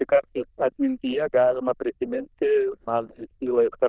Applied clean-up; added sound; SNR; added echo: neural diffusion model UNIVERSE++.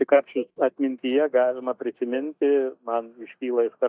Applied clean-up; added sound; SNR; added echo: neural mask model DeepFilterNet 3.